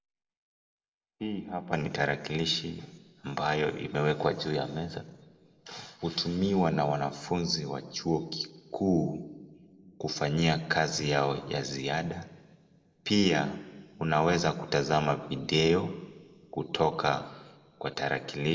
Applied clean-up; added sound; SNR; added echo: none; none; none; reverberation time 1.0 s.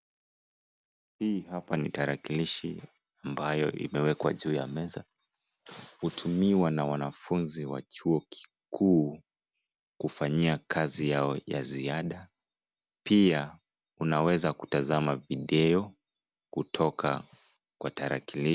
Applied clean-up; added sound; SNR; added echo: none; none; none; none.